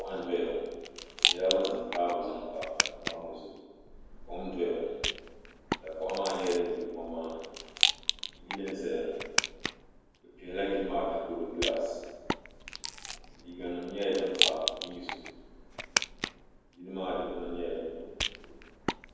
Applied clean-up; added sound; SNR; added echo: none; Rattle; 1 dB; reverberation time 1.2 s.